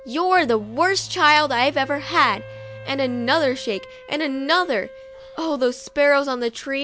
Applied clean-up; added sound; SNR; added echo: none; Engine / Domestic sounds, home sounds + Wind instrument, woodwind instrument; 19 dB; none.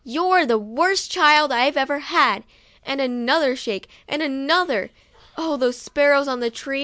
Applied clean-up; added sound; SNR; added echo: none; none; none; none.